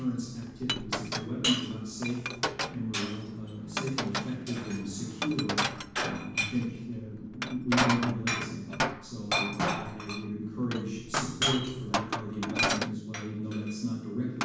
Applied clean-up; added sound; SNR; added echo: none; Glass; 0 dB; reverberation time 1.2 s.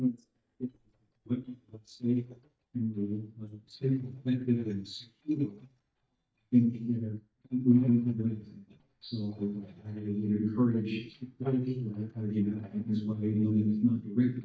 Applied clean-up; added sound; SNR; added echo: neural mask model DeepFilterNet 3.